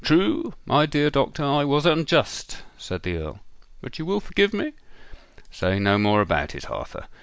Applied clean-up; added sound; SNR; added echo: none; none; none; none.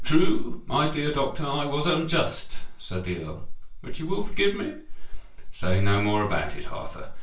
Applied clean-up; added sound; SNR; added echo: none; none; none; reverberation time 0.3 s.